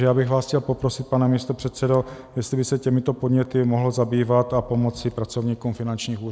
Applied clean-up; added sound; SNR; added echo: none; none; none; none.